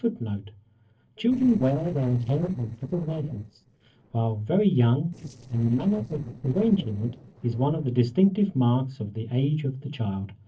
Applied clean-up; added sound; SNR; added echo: neural separator model SepFormer DNS4.